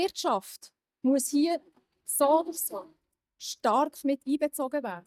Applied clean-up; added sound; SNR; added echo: neural mask model DeepFilterNet 3.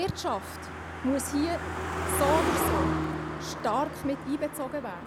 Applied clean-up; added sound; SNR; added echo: none; Car passing by; 0 dB; none.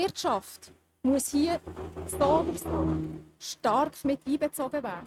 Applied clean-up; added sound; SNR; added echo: neural mask model RNNoise.